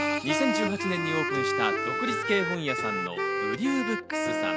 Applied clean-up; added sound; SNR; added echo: none; Wind instrument, woodwind instrument; -1 dB; none.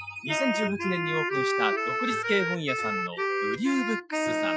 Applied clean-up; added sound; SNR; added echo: classical method Wiener filter.